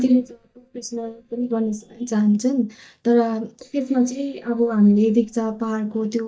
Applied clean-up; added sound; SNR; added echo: neural mask model DeepFilterNet 3.